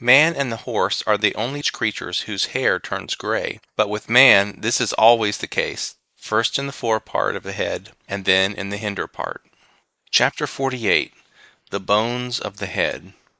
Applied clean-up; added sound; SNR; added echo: neural mask model Resemble Enhance denoiser.